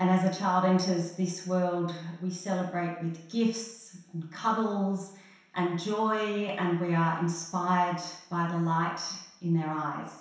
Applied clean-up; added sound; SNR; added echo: none; none; none; reverberation time 0.7 s.